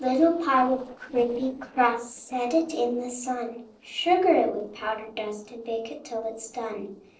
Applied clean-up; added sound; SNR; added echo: neural separator model SepFormer DNS4.